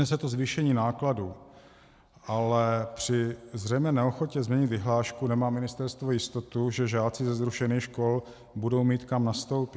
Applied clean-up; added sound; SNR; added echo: none; none; none; none.